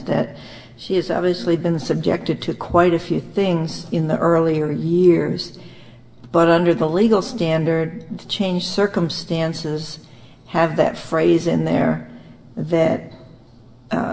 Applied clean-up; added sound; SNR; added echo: none; none; none; reverberation time 0.7 s.